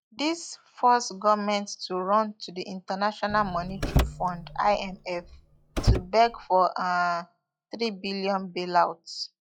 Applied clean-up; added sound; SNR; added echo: classical method log-MMSE.